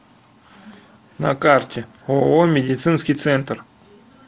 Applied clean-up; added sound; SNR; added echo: none; none; none; none.